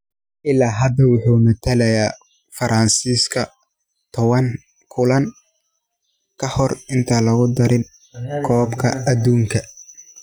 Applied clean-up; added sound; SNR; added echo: none; none; none; none.